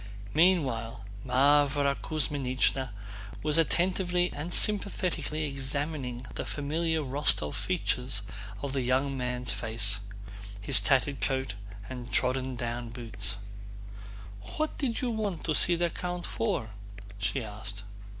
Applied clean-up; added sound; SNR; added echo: none; none; none; none.